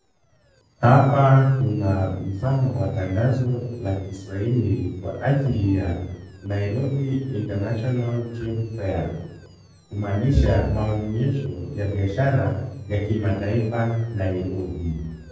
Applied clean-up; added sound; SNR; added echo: neural separator model SepFormer DNS4.